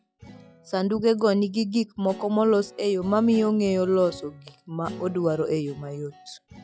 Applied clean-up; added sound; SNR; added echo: classical method log-MMSE.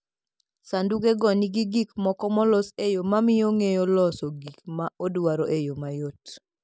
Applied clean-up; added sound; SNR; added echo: none; none; none; none.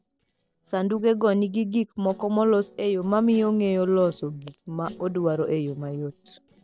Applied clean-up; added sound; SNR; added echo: neural separator model SepFormer DNS4.